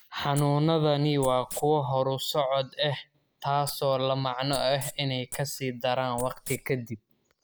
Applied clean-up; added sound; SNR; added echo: none; Wild animals; 15 dB; none.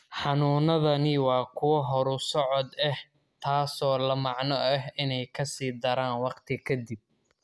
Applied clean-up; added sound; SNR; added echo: none; none; none; none.